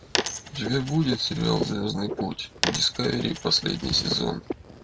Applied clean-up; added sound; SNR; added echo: none; Coin (dropping) + Frog; 6 dB; none.